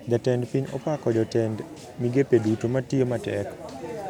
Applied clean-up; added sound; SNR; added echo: none; none; none; none.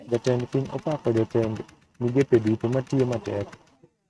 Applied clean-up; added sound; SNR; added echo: neural mask model RNNoise.